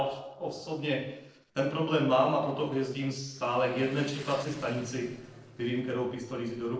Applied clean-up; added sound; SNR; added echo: neural separator model SepFormer DNS4.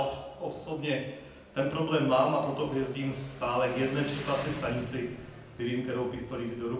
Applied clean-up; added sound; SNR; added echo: none; Motorcycle; 15 dB; reverberation time 0.9 s.